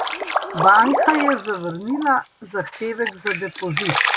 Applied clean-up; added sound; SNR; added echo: none; Drip; 3 dB; none.